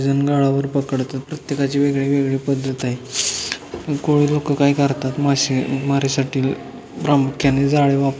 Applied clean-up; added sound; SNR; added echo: none; none; none; none.